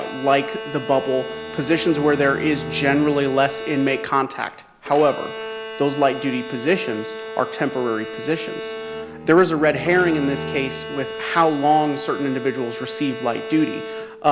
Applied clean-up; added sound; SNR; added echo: none; Bowed string instrument + Bowed string instrument; 10 dB; none.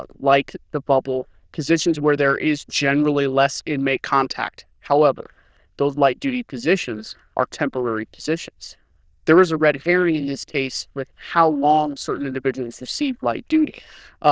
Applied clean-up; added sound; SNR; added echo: neural diffusion model UNIVERSE++.